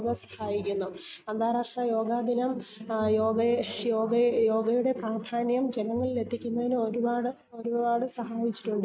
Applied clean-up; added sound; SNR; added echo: neural mask model RNNoise.